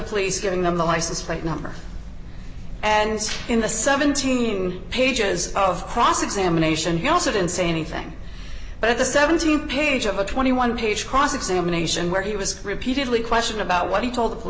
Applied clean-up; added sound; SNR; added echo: none; none; none; none.